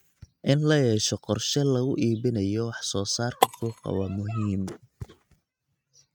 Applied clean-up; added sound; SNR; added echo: neural mask model RNNoise.